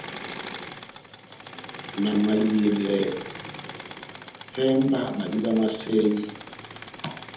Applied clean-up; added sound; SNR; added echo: none; Engine / Mechanisms; 12 dB; reverberation time 0.9 s.